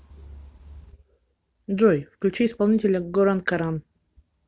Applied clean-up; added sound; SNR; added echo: none; none; none; none.